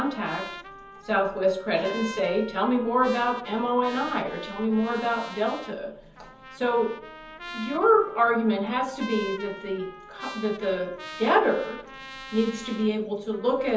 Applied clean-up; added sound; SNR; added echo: none; Trumpet; 15 dB; reverberation time 0.7 s.